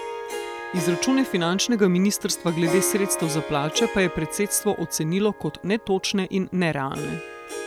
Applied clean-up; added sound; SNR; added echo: none; Harp; 9 dB; none.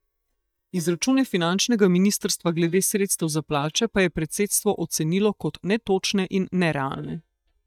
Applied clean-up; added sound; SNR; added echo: neural mask model DeepFilterNet 3.